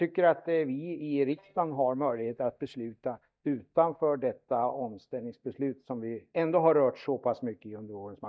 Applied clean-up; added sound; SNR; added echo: neural mask model DeepFilterNet 3.